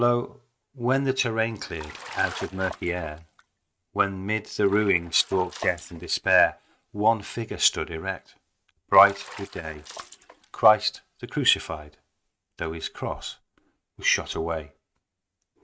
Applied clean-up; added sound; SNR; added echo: neural mask model RNNoise.